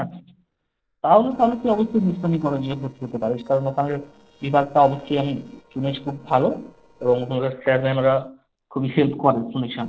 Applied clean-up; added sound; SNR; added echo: neural separator model SepFormer DNS4.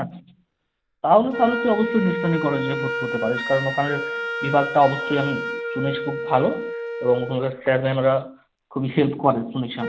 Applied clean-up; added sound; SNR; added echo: none; Wind instrument, woodwind instrument; 7 dB; none.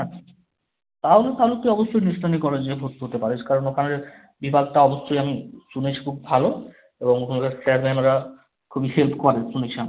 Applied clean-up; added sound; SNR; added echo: none; none; none; none.